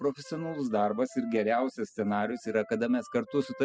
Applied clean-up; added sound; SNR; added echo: classical method spectral subtraction.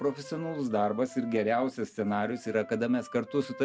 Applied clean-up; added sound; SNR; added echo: none; Wind instrument, woodwind instrument; 19 dB; none.